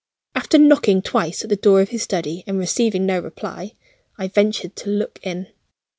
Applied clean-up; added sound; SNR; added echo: none; none; none; none.